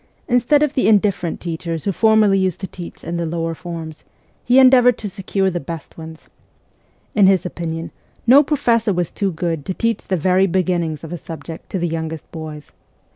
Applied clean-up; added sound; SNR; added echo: none; none; none; none.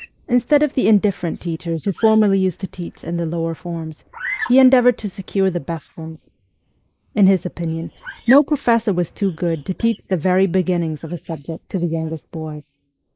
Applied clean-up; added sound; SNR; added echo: neural mask model Resemble Enhance denoiser.